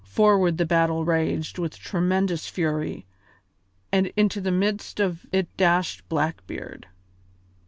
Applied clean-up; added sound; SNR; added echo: none; none; none; none.